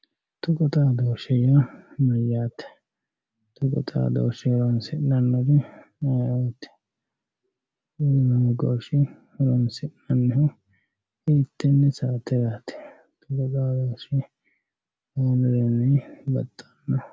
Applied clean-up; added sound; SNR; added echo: none; none; none; none.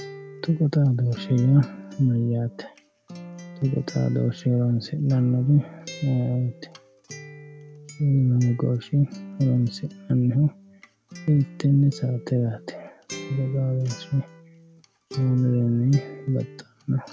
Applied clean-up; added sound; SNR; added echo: none; Acoustic guitar; 18 dB; none.